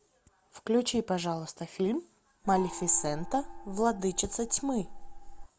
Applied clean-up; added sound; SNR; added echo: none; Gong; 9 dB; none.